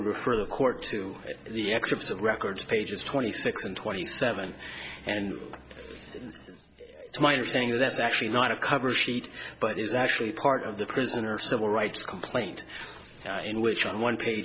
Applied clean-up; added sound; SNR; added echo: none; none; none; none.